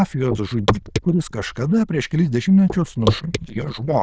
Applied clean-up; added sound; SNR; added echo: neural diffusion model UNIVERSE++.